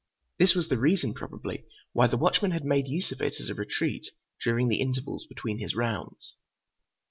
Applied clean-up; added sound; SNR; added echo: none; none; none; none.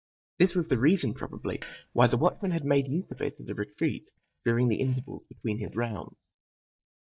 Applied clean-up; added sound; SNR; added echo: neural mask model DeepFilterNet 3.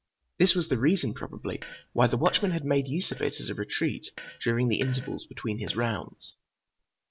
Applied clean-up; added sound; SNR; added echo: none; Fart; 19 dB; none.